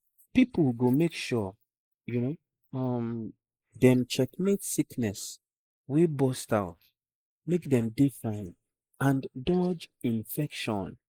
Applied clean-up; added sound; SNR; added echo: neural mask model Resemble Enhance denoiser.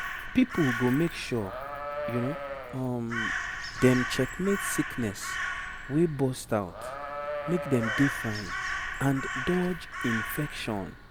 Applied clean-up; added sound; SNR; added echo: none; Livestock, farm animals, working animals + Crow; 5 dB; none.